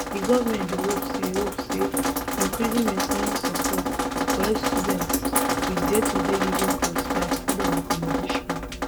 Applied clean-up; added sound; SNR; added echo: none; Drip; -4 dB; none.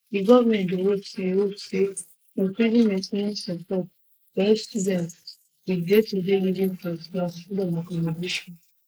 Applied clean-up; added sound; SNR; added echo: neural mask model Resemble Enhance denoiser.